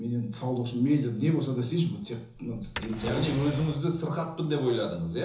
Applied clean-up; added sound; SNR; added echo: none; Drawer open or close; 11 dB; reverberation time 0.7 s.